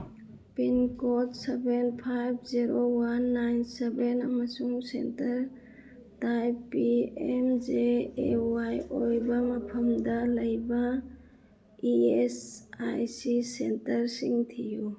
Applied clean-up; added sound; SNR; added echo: none; none; none; none.